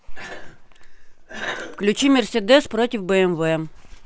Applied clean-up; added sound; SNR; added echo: none; none; none; none.